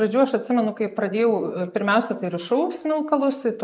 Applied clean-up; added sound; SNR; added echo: neural mask model Resemble Enhance denoiser.